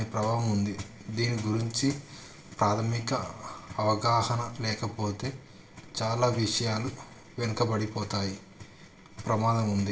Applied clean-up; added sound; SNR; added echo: none; none; none; reverberation time 1.2 s.